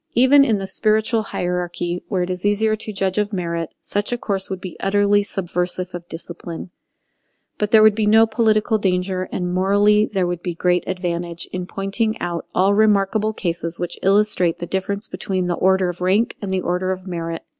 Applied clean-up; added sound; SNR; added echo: none; none; none; none.